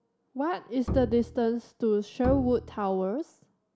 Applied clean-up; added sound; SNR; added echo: none; Bowed string instrument; 8 dB; none.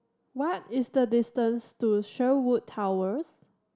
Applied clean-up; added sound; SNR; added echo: none; none; none; none.